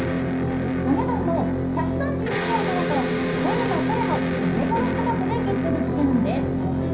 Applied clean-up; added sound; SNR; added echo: none; Electric guitar; -3 dB; reverberation time 0.6 s.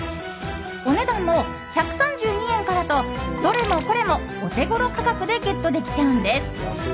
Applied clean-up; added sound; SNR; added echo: none; none; none; none.